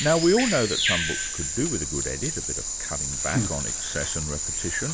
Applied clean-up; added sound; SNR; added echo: none; Bird vocalization, bird call, bird song; 1 dB; none.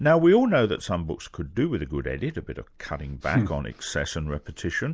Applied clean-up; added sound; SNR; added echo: none; none; none; none.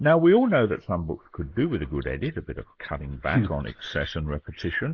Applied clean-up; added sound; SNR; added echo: neural mask model Resemble Enhance denoiser.